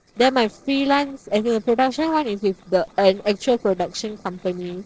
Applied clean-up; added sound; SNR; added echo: neural separator model SepFormer DNS4.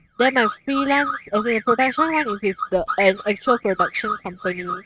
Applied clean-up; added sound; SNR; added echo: neural mask model RNNoise.